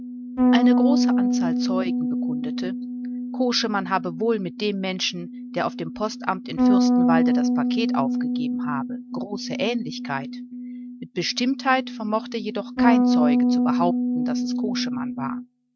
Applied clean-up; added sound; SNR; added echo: neural mask model RNNoise.